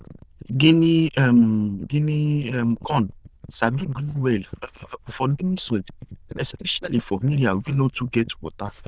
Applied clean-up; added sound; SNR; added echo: neural diffusion model UNIVERSE++.